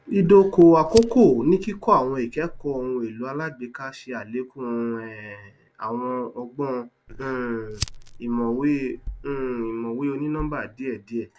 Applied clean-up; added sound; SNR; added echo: none; Fire + Bass drum; 15 dB; none.